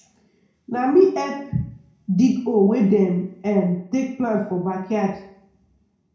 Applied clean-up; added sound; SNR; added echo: none; none; none; reverberation time 0.6 s.